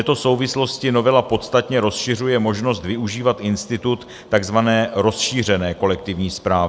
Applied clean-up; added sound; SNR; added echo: none; none; none; none.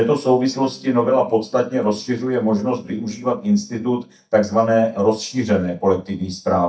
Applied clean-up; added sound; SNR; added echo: neural mask model DeepFilterNet 3.